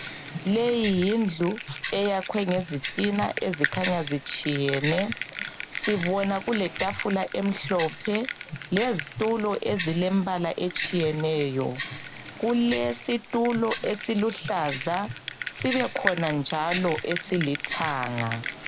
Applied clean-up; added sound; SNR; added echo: none; Tick-tock + Bell; 1 dB; none.